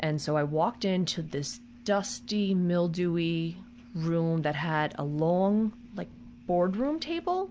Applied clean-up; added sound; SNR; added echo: none; none; none; none.